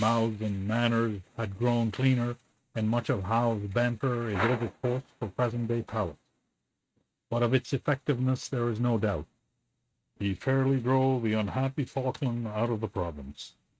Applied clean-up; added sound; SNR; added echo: neural mask model RNNoise.